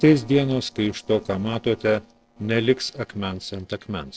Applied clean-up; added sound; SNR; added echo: neural separator model SepFormer DNS4.